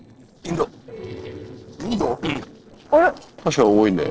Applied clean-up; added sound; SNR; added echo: neural separator model SepFormer DNS4.